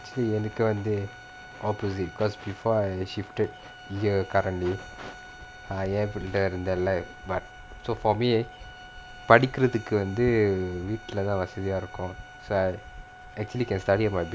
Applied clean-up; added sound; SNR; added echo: none; Bowed string instrument; 19 dB; none.